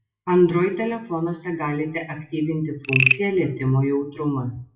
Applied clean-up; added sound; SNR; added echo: classical method WPE with log-MMSE.